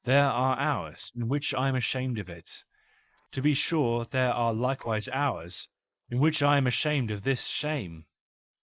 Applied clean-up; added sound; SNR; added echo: neural mask model Resemble Enhance denoiser.